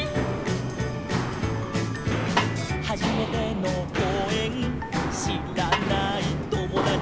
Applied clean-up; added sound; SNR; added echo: none; Walk, footsteps + Snare drum; 2 dB; none.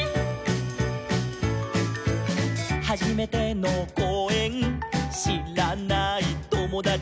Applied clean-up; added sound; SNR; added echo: none; none; none; none.